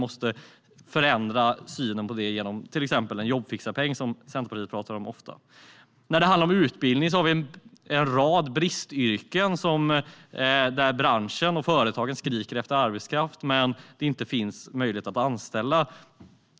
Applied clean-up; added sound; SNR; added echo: none; none; none; none.